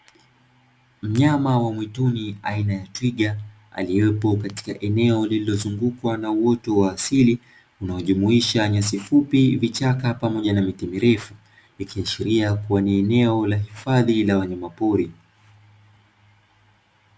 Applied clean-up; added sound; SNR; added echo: none; none; none; none.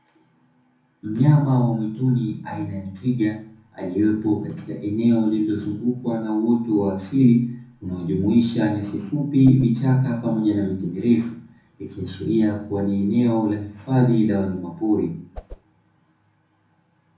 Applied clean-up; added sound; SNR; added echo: none; Whoosh, swoosh, swish; 17 dB; reverberation time 0.5 s.